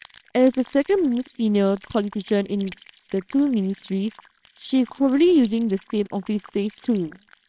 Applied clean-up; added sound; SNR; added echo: neural separator model SepFormer WHAMR!.